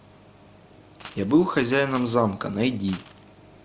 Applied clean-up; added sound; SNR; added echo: none; Coin (dropping); 17 dB; none.